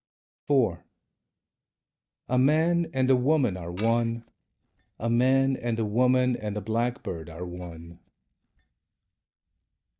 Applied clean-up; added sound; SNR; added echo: neural mask model DeepFilterNet 3.